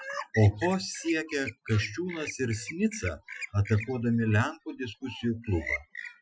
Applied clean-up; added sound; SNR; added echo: classical method Wiener filter.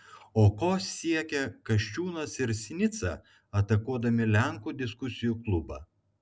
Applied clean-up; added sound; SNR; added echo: none; none; none; none.